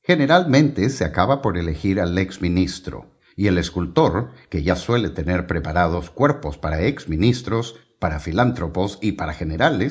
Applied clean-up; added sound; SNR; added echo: none; none; none; reverberation time 0.4 s.